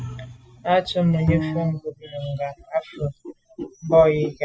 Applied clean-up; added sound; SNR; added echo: classical method spectral subtraction.